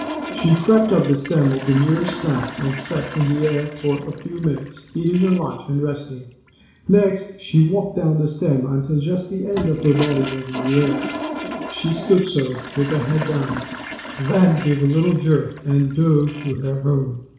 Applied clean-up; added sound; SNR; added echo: none; Toilet flush; 12 dB; reverberation time 0.7 s.